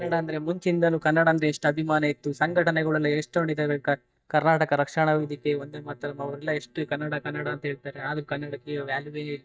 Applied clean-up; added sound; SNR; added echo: neural mask model DeepFilterNet 3.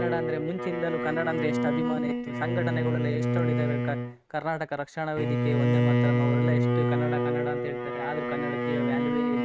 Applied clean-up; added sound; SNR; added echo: neural mask model RNNoise.